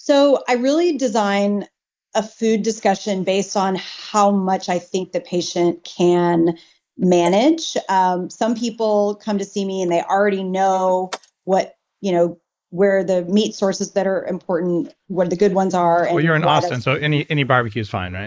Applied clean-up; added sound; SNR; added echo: neural mask model Resemble Enhance denoiser.